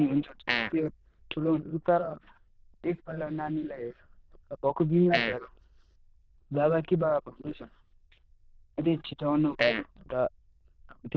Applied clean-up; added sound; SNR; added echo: neural diffusion model UNIVERSE++.